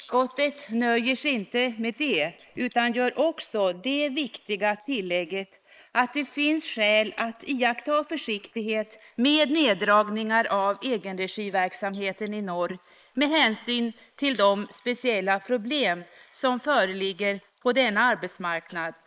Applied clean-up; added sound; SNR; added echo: neural mask model Resemble Enhance denoiser.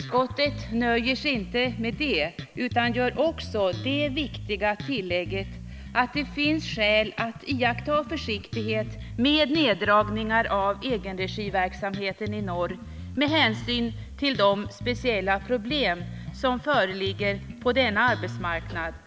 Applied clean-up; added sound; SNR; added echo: none; Bass guitar; 11 dB; none.